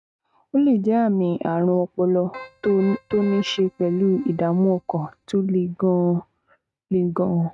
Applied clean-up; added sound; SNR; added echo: neural mask model RNNoise.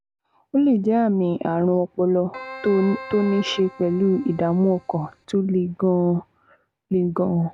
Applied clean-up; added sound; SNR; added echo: none; Keyboard (musical); 16 dB; none.